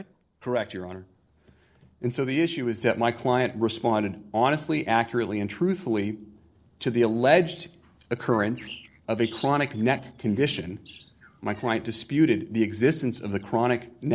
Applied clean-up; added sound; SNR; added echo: neural separator model SepFormer DNS4.